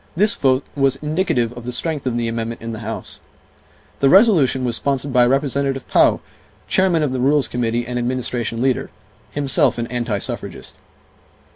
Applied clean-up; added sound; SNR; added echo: none; none; none; none.